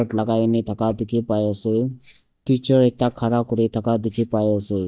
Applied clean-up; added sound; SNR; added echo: neural mask model DeepFilterNet 3.